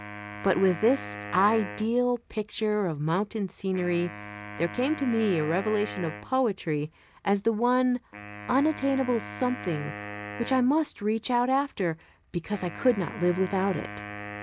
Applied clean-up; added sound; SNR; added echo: none; Wind instrument, woodwind instrument; 13 dB; none.